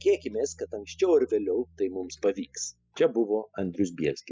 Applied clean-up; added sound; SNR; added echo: classical method spectral subtraction.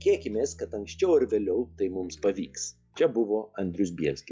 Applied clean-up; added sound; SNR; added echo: classical method log-MMSE.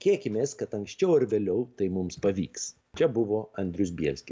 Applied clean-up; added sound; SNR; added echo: none; none; none; none.